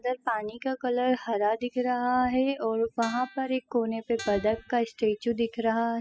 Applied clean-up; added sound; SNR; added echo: classical method spectral subtraction.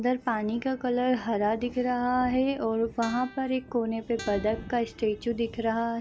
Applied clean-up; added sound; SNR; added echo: none; Thunder + Guitar; 17 dB; none.